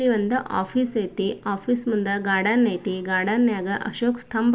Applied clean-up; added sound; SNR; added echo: none; none; none; none.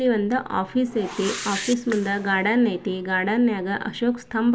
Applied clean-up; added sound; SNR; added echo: none; Whoosh, swoosh, swish; 14 dB; none.